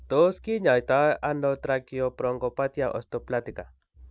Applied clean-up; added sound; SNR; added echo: none; none; none; none.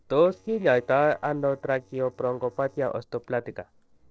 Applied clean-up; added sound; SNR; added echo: neural separator model SepFormer DNS4.